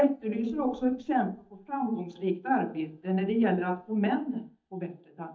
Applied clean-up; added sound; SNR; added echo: neural mask model DeepFilterNet 3.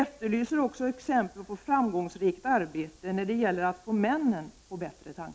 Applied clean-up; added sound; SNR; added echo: none; none; none; none.